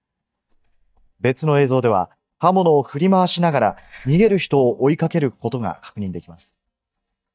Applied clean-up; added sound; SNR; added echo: neural mask model DeepFilterNet 3.